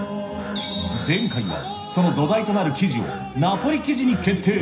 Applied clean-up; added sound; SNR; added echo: none; Frog; 18 dB; reverberation time 0.5 s.